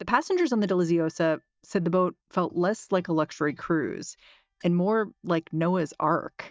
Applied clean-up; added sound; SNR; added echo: neural mask model DeepFilterNet 3.